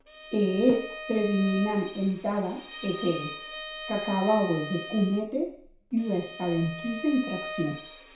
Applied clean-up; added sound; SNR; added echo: none; Bowed string instrument; 11 dB; reverberation time 0.6 s.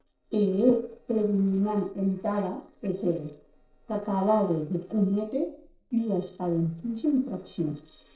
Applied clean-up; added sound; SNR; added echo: neural separator model SepFormer DNS4.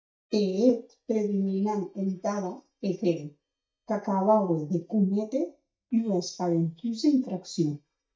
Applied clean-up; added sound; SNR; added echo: neural mask model DeepFilterNet 3.